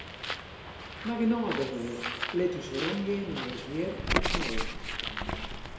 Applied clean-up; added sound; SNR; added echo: none; Bird; 1 dB; reverberation time 1.5 s.